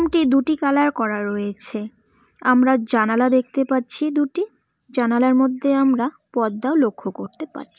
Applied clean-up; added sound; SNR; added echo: none; none; none; none.